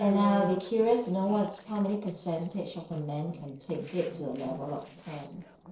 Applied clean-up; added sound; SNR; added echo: neural separator model SepFormer DNS4.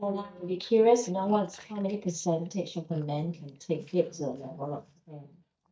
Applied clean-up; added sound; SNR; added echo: neural mask model DeepFilterNet 3.